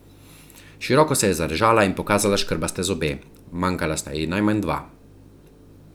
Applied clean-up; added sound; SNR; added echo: none; none; none; none.